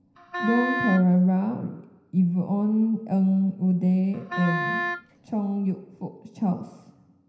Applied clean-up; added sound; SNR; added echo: none; Wind instrument, woodwind instrument; 6 dB; reverberation time 0.9 s.